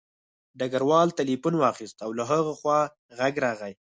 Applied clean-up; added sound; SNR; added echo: none; none; none; none.